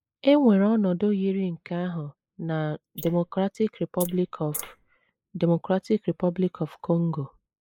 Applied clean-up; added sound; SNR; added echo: neural mask model Resemble Enhance denoiser.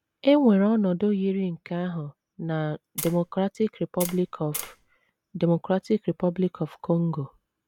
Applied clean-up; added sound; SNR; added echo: none; Tap; 11 dB; none.